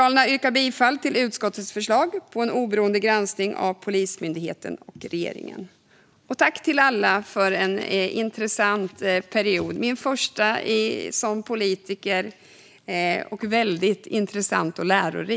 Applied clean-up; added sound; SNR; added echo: none; none; none; none.